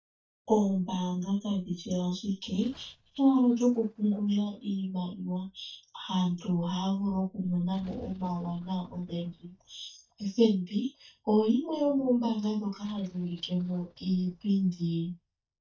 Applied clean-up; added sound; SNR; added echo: neural mask model DeepFilterNet 3.